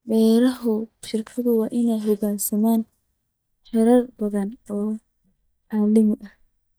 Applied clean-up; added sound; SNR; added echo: neural mask model DeepFilterNet 3.